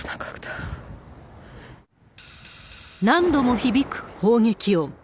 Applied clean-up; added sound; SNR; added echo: none; none; none; none.